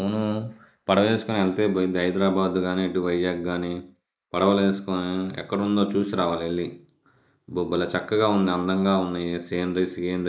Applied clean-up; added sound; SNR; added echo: neural mask model Resemble Enhance denoiser.